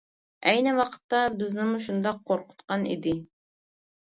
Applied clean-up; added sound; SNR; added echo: none; none; none; none.